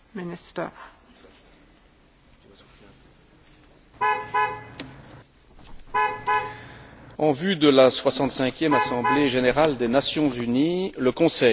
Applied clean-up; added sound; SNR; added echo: none; Alarm / Truck; 2 dB; none.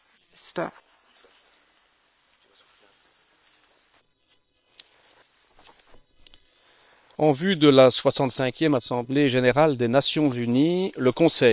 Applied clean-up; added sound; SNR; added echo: neural separator model SepFormer WHAM!.